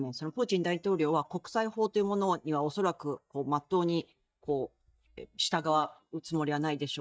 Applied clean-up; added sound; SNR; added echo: neural mask model DeepFilterNet 3.